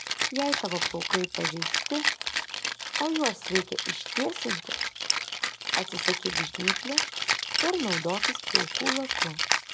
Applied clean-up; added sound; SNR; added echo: none; Rattle (instrument); -4 dB; none.